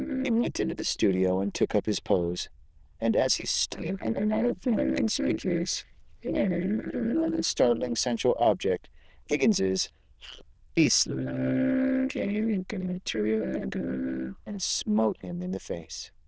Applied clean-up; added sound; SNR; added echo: neural diffusion model UNIVERSE++.